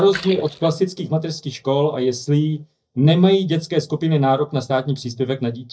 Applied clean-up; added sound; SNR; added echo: neural mask model DeepFilterNet 3.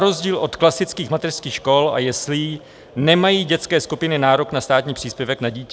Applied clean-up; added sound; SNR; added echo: none; none; none; none.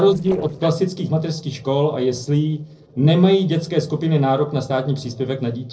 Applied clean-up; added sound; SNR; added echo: neural separator model SepFormer DNS4.